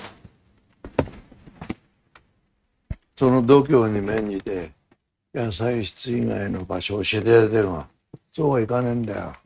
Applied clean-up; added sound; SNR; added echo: neural mask model RNNoise.